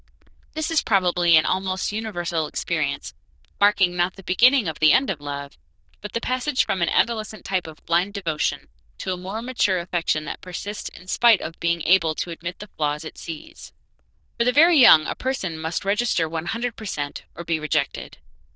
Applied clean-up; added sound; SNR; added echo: neural diffusion model UNIVERSE++.